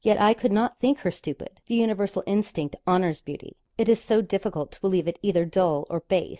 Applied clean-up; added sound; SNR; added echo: none; none; none; none.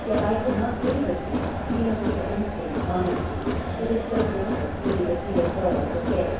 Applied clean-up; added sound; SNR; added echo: none; Crowd; 0 dB; reverberation time 0.7 s.